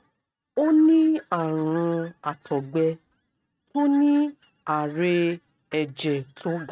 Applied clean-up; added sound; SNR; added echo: neural mask model RNNoise.